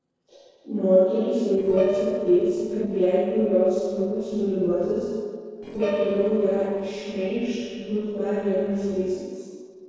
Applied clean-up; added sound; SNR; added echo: neural separator model SepFormer DNS4.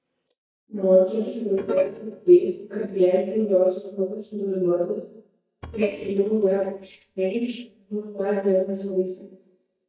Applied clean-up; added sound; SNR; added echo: neural mask model DeepFilterNet 3.